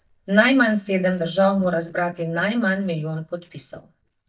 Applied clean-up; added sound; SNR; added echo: neural mask model DeepFilterNet 3.